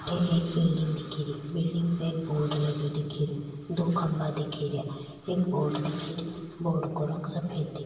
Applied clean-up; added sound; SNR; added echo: none; none; none; reverberation time 1.3 s.